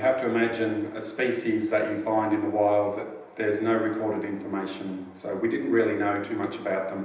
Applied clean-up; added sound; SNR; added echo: none; none; none; reverberation time 0.9 s.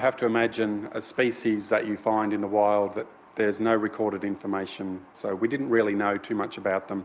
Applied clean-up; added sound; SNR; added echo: none; none; none; none.